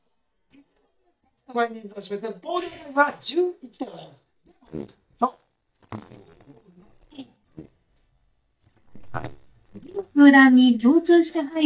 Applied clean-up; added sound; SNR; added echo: neural mask model DeepFilterNet 3.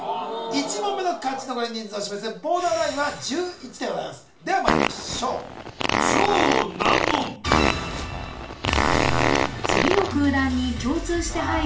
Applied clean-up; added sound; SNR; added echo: none; Fart; -2 dB; reverberation time 0.4 s.